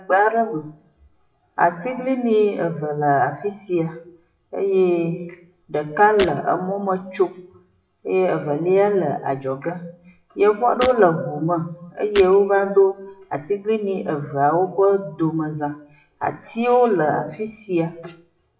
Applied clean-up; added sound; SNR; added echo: classical method WPE with log-MMSE.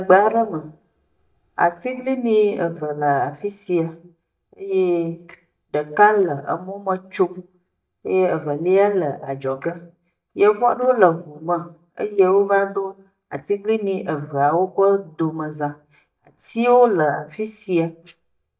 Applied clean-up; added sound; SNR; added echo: neural mask model DeepFilterNet 3.